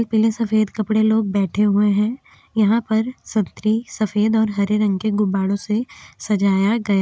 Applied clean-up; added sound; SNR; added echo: none; none; none; none.